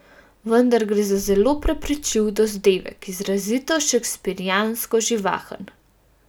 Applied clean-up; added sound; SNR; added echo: none; Boom; 18 dB; none.